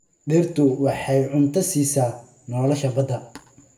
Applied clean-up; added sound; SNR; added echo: none; none; none; reverberation time 0.5 s.